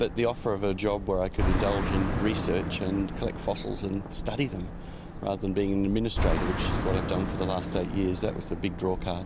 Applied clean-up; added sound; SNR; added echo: none; Car passing by; 2 dB; none.